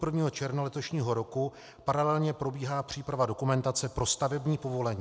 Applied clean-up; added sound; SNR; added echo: none; none; none; none.